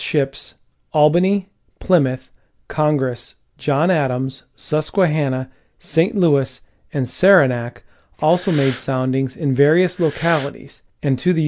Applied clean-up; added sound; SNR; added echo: none; Breathing; 17 dB; none.